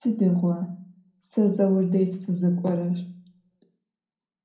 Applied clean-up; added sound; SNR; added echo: none; none; none; reverberation time 0.6 s.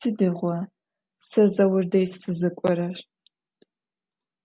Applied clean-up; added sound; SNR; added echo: none; none; none; none.